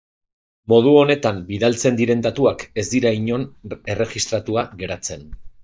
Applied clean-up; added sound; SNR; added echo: neural mask model DeepFilterNet 3.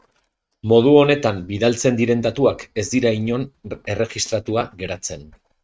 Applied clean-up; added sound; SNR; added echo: neural mask model RNNoise.